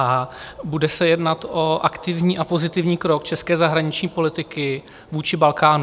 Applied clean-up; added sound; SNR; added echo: none; none; none; none.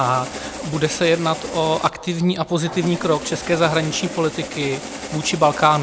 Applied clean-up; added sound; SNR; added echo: none; Engine starting; 11 dB; none.